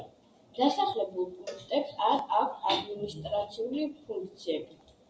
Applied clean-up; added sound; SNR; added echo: none; Cowbell; 19 dB; none.